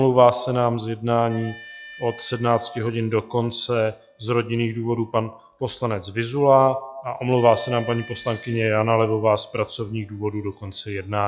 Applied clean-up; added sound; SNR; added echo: classical method log-MMSE.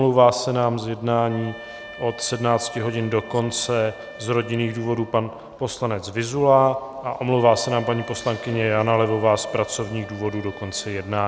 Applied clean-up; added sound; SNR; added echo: none; Wind instrument, woodwind instrument; 19 dB; none.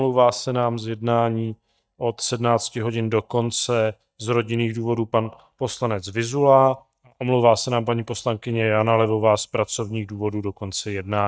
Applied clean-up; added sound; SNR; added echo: neural mask model DeepFilterNet 3.